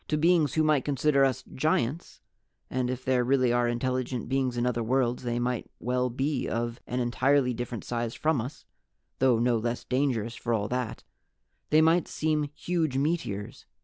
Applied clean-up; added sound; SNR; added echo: none; none; none; none.